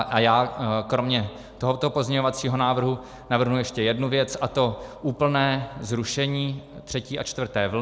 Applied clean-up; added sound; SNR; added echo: none; none; none; none.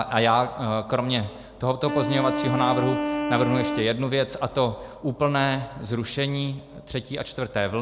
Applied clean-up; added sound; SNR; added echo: none; Wind instrument, woodwind instrument; 4 dB; none.